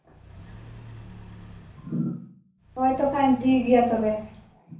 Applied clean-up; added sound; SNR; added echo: none; Accelerating, revving, vroom / Car; 18 dB; reverberation time 0.6 s.